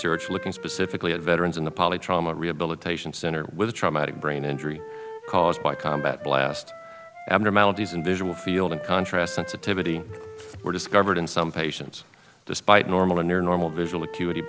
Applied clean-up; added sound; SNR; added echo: none; Wind instrument, woodwind instrument; 15 dB; none.